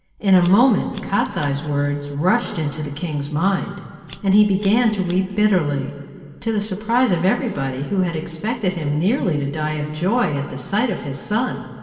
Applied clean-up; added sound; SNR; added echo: none; Scissors; 14 dB; reverberation time 2.3 s.